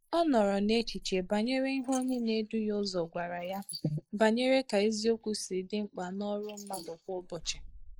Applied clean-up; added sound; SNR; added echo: neural mask model Resemble Enhance denoiser.